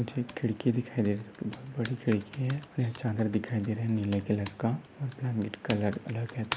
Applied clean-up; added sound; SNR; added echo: none; Computer keyboard; 16 dB; none.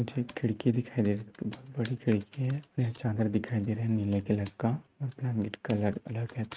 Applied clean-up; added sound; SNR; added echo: neural mask model RNNoise.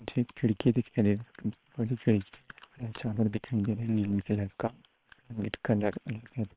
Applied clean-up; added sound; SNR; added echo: neural separator model SepFormer WHAM!.